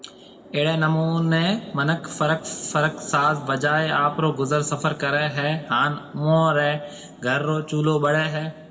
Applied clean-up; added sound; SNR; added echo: none; Chatter / Traffic noise, roadway noise / Train; 19 dB; reverberation time 1.1 s.